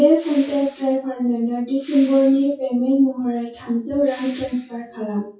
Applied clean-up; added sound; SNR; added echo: classical method WPE with log-MMSE.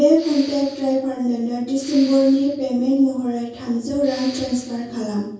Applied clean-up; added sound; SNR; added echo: none; Respiratory sounds; 20 dB; reverberation time 0.6 s.